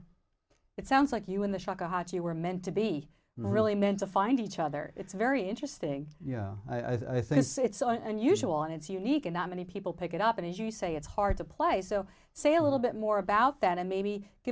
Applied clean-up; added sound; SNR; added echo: none; none; none; none.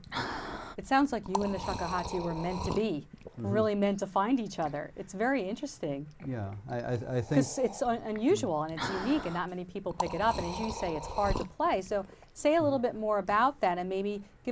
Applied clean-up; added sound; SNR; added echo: none; Liquid; 11 dB; none.